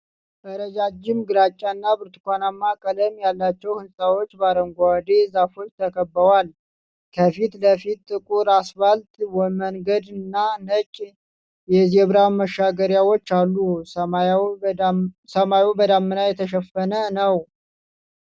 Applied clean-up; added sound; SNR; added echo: none; none; none; none.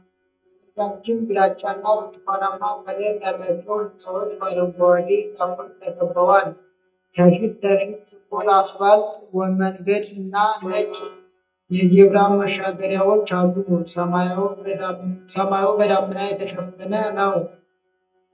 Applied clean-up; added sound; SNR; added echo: neural mask model DeepFilterNet 3.